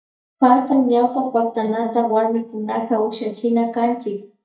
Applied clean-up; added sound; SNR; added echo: neural mask model DeepFilterNet 3.